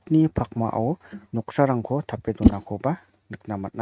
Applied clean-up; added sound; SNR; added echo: neural mask model RNNoise.